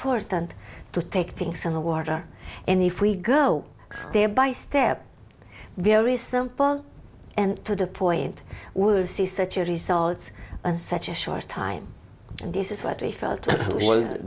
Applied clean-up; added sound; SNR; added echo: none; Chink, clink; 18 dB; none.